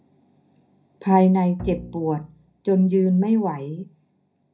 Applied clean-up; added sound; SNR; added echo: none; Bowed string instrument; 16 dB; reverberation time 0.4 s.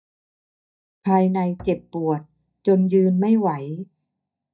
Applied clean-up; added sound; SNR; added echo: neural mask model DeepFilterNet 3.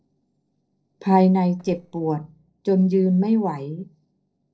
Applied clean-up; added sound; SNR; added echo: neural separator model SepFormer DNS4.